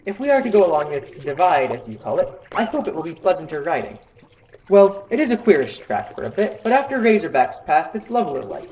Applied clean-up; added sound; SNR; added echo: neural separator model SepFormer DNS4.